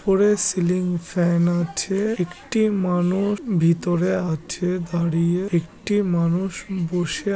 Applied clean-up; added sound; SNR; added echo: none; none; none; none.